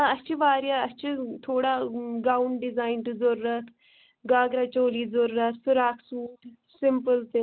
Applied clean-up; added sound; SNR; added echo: none; none; none; none.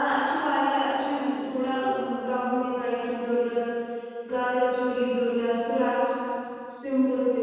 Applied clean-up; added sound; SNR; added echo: none; none; none; reverberation time 2.1 s.